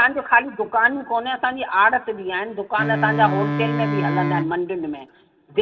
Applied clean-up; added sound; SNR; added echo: none; Wind instrument, woodwind instrument; 4 dB; reverberation time 0.3 s.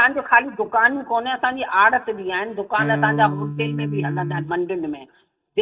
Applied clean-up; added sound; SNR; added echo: neural mask model DeepFilterNet 3.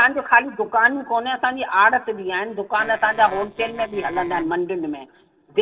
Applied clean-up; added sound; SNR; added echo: neural separator model SepFormer DNS4.